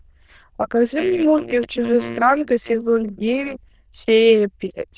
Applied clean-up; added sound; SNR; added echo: neural diffusion model UNIVERSE++.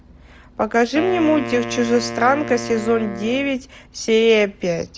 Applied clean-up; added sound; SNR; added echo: none; Wind instrument, woodwind instrument; 10 dB; none.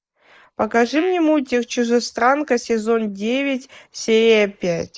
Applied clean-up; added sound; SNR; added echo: neural mask model Resemble Enhance denoiser.